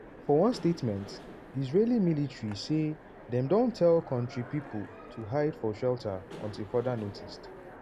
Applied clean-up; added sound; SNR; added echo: none; Train + Engine / Mechanisms; 16 dB; none.